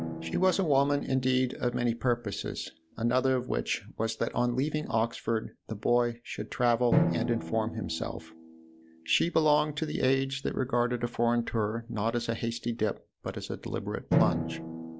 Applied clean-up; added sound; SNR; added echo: none; Drum; 8 dB; none.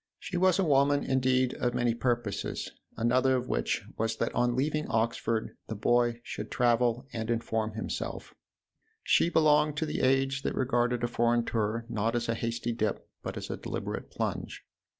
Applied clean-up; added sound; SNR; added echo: none; none; none; none.